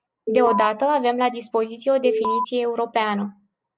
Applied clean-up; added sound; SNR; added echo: none; Alarm; -1 dB; none.